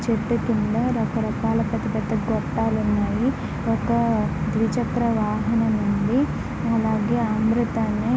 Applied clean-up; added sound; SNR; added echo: none; none; none; none.